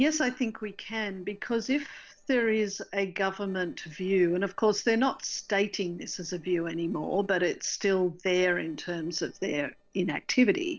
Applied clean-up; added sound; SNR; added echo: neural separator model SepFormer DNS4.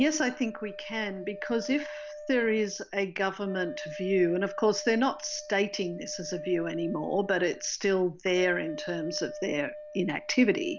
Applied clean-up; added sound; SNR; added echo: none; Wind instrument, woodwind instrument; 13 dB; none.